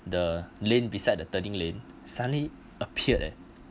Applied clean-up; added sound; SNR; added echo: none; none; none; none.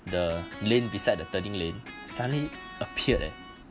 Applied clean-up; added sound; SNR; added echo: none; Electric guitar; 14 dB; none.